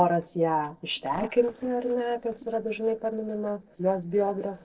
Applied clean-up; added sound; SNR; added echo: neural separator model SepFormer DNS4.